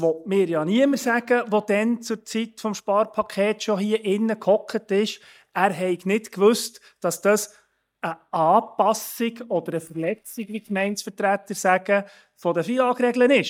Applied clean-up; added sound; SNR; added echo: neural mask model DeepFilterNet 3.